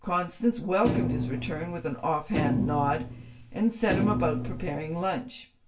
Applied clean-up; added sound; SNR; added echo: none; Thump, thud; 2 dB; reverberation time 0.2 s.